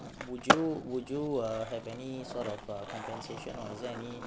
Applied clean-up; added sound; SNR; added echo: none; Skateboard; 0 dB; none.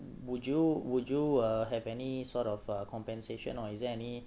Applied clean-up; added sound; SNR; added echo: none; none; none; none.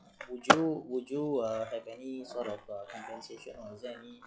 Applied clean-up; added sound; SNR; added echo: classical method log-MMSE.